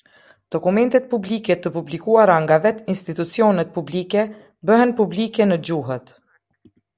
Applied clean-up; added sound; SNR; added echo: none; none; none; none.